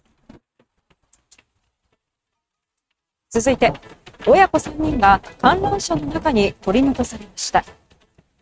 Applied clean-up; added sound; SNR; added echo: neural mask model RNNoise.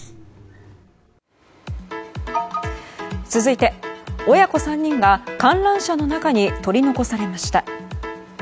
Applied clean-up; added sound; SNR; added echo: none; none; none; none.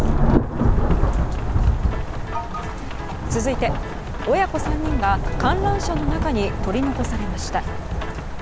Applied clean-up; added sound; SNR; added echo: none; Rain / Thunderstorm; -5 dB; none.